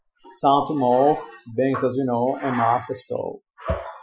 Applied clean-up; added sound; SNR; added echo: classical method Wiener filter.